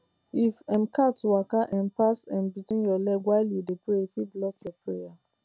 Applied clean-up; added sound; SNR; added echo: none; none; none; none.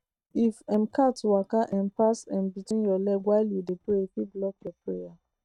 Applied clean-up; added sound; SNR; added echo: neural mask model RNNoise.